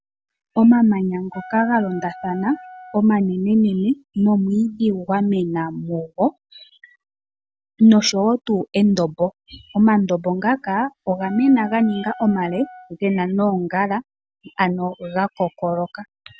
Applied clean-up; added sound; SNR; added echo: none; Wind instrument, woodwind instrument; 19 dB; none.